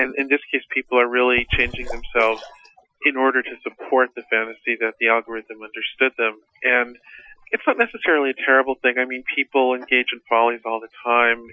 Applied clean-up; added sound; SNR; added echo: classical method Wiener filter.